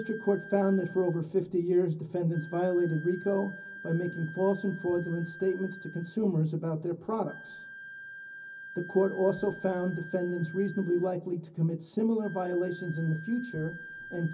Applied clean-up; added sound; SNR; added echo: none; Wind instrument, woodwind instrument; 16 dB; reverberation time 0.4 s.